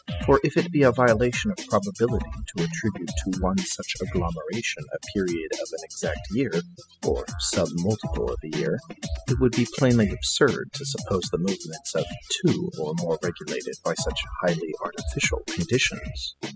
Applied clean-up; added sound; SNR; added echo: classical method spectral subtraction.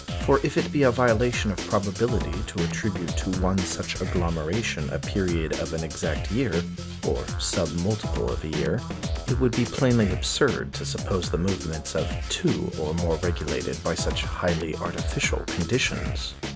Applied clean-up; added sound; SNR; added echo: none; Drum kit; 5 dB; none.